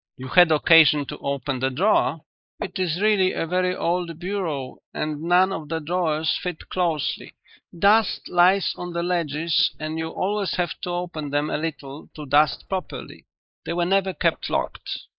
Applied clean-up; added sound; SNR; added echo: neural mask model Resemble Enhance denoiser.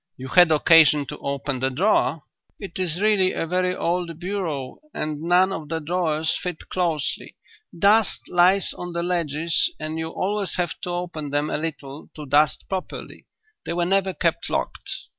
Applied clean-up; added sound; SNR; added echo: none; none; none; none.